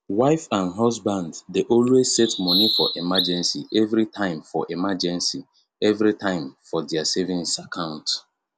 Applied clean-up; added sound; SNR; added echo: none; Bird vocalization, bird call, bird song; 2 dB; none.